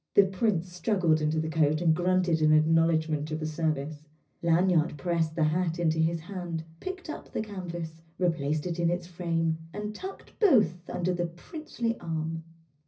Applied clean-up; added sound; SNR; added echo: none; none; none; reverberation time 0.4 s.